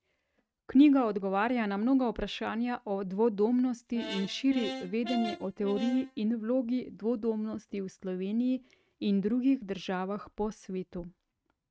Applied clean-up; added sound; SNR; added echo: neural mask model RNNoise.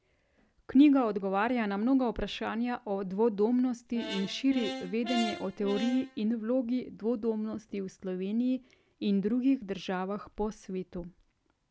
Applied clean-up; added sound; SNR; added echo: none; Brass instrument; 9 dB; none.